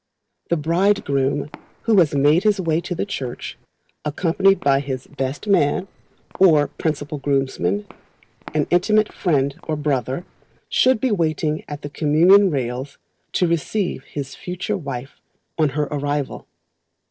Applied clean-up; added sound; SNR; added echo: neural separator model SepFormer DNS4.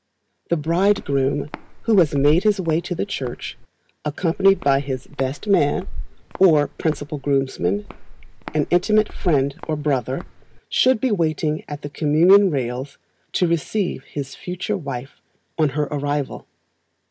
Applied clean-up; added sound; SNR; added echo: none; Walk, footsteps; 10 dB; none.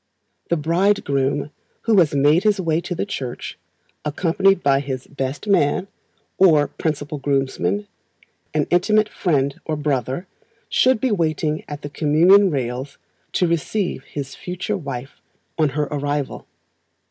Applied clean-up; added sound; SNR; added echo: none; none; none; none.